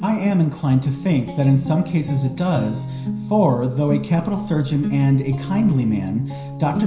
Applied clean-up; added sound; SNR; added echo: none; Guitar; 9 dB; reverberation time 0.5 s.